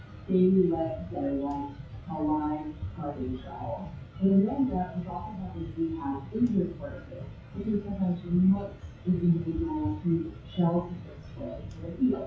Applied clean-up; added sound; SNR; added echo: classical method WPE with log-MMSE.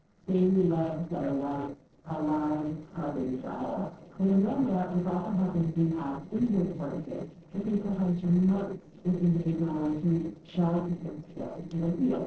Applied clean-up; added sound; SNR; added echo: neural separator model SepFormer DNS4.